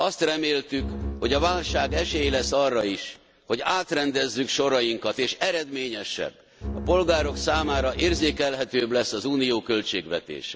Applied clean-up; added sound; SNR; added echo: none; Bowed string instrument; 6 dB; none.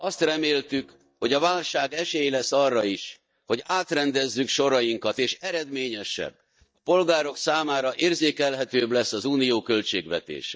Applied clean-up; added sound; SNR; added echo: neural mask model DeepFilterNet 3.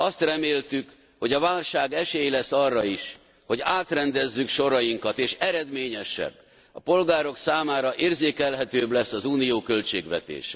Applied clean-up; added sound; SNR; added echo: none; none; none; none.